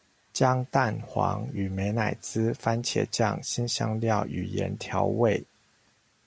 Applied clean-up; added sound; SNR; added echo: none; none; none; none.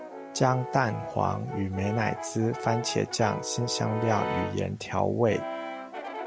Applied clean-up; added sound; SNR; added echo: none; Brass instrument; 7 dB; none.